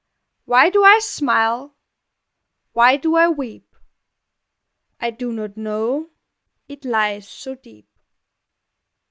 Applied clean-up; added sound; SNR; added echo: none; none; none; none.